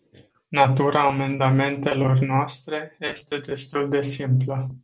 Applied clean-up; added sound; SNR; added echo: none; none; none; none.